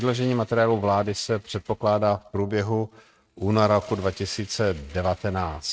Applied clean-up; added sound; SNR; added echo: neural mask model RNNoise.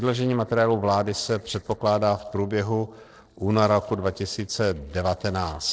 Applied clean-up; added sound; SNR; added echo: neural separator model SepFormer DNS4.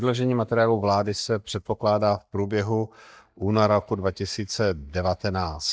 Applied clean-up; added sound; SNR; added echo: neural mask model DeepFilterNet 3.